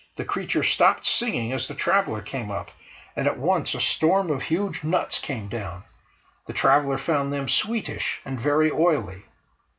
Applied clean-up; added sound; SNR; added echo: none; none; none; none.